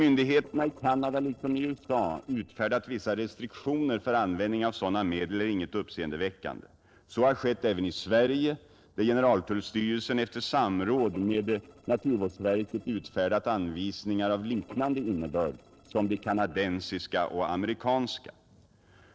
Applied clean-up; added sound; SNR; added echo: neural separator model SepFormer DNS4.